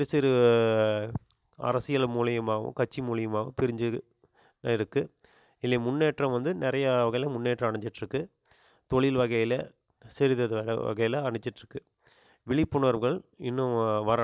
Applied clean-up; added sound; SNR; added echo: none; none; none; none.